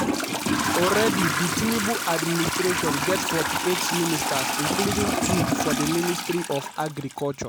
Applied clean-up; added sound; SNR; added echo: none; Trickle, dribble / Toilet flush; -1 dB; none.